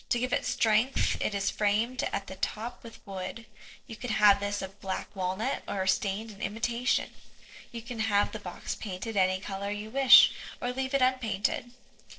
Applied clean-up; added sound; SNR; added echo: neural separator model SepFormer DNS4.